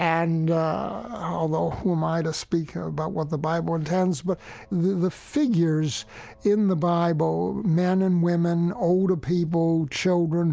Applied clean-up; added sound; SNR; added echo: none; none; none; none.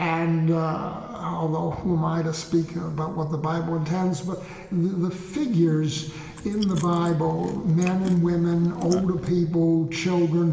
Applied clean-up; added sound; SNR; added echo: none; Chewing, mastication; 15 dB; reverberation time 2.1 s.